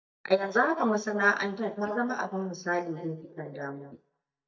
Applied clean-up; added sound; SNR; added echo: neural mask model DeepFilterNet 3.